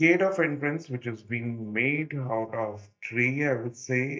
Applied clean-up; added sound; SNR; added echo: neural mask model DeepFilterNet 3.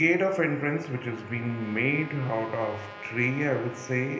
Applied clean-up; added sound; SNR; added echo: none; Trumpet; 18 dB; reverberation time 0.8 s.